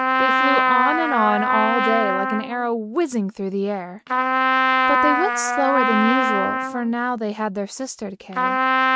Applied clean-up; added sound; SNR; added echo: neural mask model RNNoise.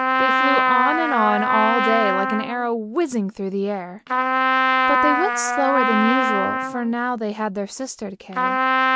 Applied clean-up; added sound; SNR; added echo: none; Trumpet; -3 dB; none.